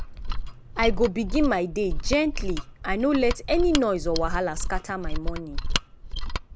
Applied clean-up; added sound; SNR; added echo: none; Mechanisms; 1 dB; none.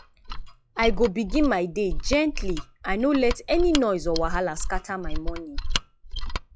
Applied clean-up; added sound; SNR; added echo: classical method log-MMSE.